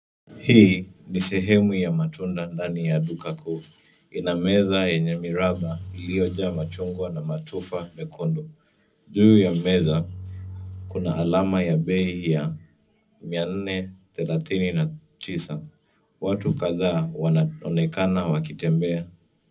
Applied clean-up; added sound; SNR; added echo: none; Bowed string instrument; 14 dB; reverberation time 0.4 s.